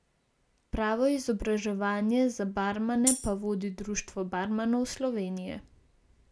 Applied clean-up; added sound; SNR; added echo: none; Tambourine; 3 dB; none.